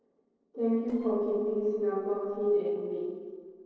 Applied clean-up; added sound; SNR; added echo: neural separator model SepFormer DNS4.